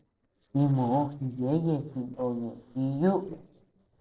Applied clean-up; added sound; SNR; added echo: neural separator model SepFormer DNS4.